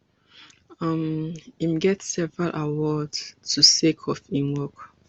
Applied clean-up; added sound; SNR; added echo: none; none; none; none.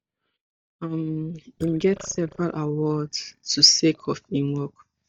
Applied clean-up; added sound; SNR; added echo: neural mask model DeepFilterNet 3.